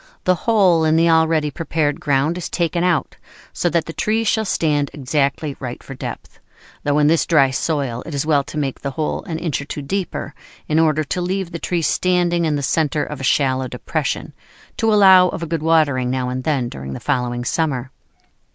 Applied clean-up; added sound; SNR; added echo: none; none; none; none.